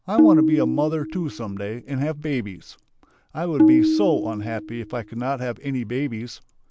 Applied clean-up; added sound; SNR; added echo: none; Tabla; -3 dB; none.